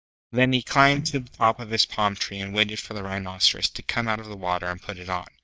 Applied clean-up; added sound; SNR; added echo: neural mask model DeepFilterNet 3.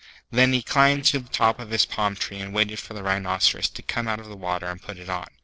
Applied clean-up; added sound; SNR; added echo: neural separator model SepFormer DNS4.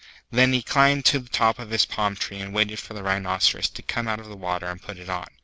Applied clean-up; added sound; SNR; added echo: none; none; none; none.